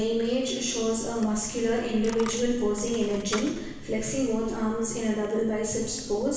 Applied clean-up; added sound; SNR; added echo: none; Coin (dropping); 13 dB; reverberation time 1.1 s.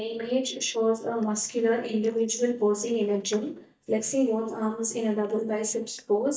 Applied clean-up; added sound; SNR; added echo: neural mask model DeepFilterNet 3.